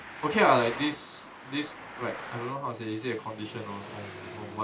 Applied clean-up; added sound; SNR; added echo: none; Traffic noise, roadway noise; 11 dB; reverberation time 0.2 s.